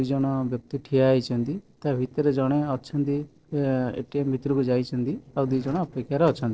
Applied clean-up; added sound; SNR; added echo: neural separator model SepFormer DNS4.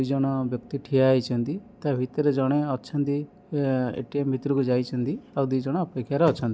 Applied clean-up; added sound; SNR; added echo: none; none; none; none.